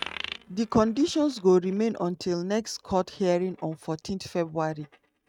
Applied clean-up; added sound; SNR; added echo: neural mask model RNNoise.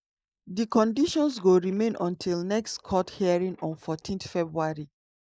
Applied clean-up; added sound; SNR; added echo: neural mask model Resemble Enhance denoiser.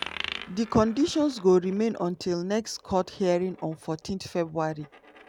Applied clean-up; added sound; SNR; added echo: none; Coin (dropping); 16 dB; none.